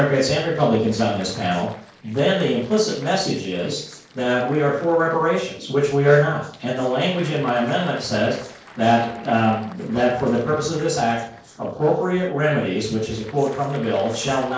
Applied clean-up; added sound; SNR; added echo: neural separator model SepFormer DNS4.